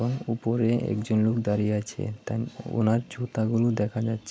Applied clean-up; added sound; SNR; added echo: none; none; none; none.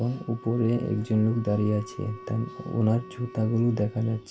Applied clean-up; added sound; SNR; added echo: none; Wind instrument, woodwind instrument; 19 dB; reverberation time 0.2 s.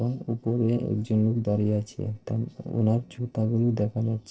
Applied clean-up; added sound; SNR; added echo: neural separator model SepFormer DNS4.